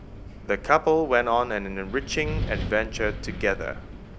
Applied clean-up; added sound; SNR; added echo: none; Wind; 8 dB; none.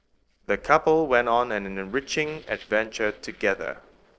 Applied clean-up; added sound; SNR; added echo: neural separator model SepFormer DNS4.